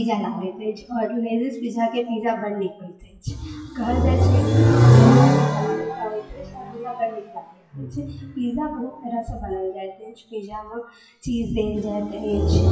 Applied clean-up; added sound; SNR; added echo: classical method WPE with log-MMSE.